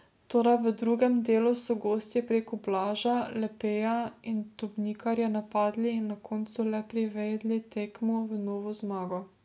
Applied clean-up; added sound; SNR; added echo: none; none; none; none.